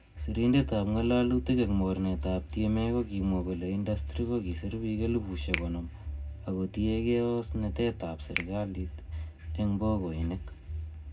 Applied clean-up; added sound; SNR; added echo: none; Finger snapping; 14 dB; reverberation time 0.3 s.